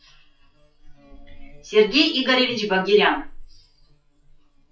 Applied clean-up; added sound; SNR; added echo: classical method WPE with log-MMSE.